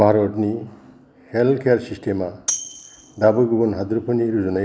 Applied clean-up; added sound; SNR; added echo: none; Tambourine; 9 dB; none.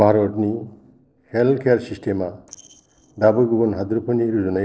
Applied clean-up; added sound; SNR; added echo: neural separator model SepFormer DNS4.